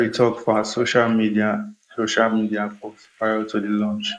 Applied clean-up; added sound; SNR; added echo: neural mask model Resemble Enhance denoiser.